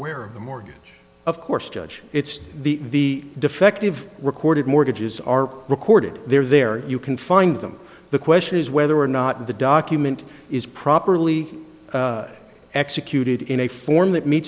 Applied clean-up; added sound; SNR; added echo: none; none; none; none.